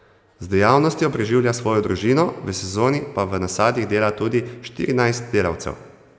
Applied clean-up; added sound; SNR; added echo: none; none; none; none.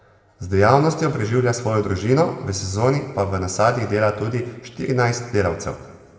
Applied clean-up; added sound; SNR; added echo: none; none; none; reverberation time 1.2 s.